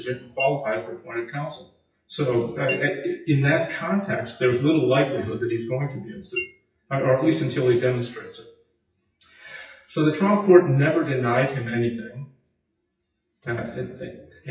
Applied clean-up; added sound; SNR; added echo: classical method WPE with log-MMSE.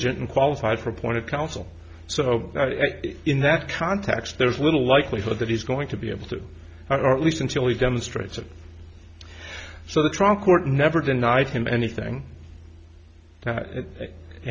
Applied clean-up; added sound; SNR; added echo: none; none; none; none.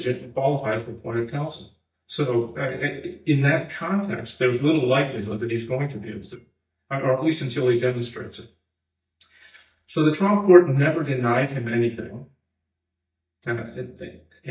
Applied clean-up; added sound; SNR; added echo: neural mask model DeepFilterNet 3.